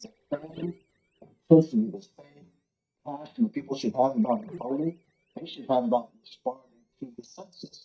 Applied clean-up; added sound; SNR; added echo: neural mask model DeepFilterNet 3.